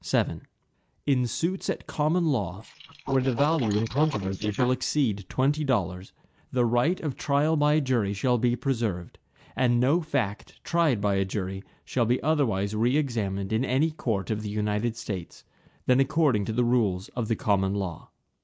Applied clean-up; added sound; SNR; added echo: neural mask model Resemble Enhance denoiser.